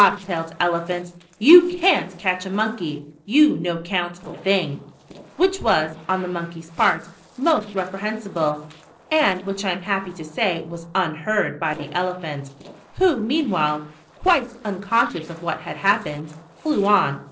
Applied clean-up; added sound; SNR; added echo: neural separator model SepFormer DNS4.